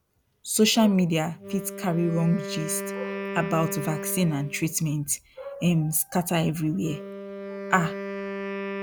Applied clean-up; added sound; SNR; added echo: none; Wind instrument, woodwind instrument; 10 dB; none.